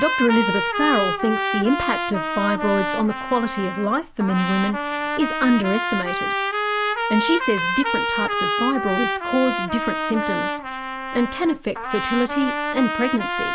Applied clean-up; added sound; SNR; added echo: none; Trumpet; 2 dB; none.